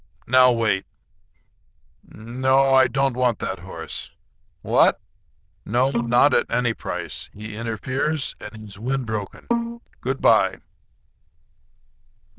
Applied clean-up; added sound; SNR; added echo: neural diffusion model UNIVERSE++.